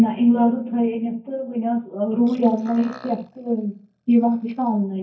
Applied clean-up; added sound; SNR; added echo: neural mask model DeepFilterNet 3.